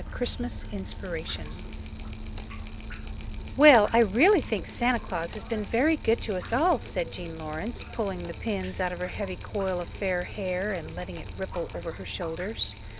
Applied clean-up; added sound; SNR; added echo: none; Drip; 9 dB; none.